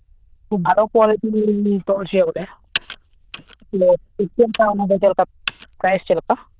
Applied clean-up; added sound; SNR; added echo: neural diffusion model UNIVERSE++.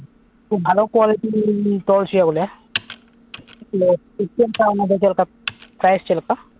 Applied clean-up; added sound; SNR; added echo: none; Computer keyboard; 19 dB; none.